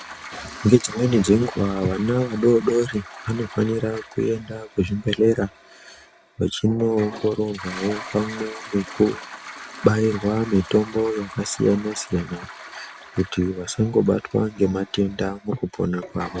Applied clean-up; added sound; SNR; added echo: none; Toilet flush; 17 dB; none.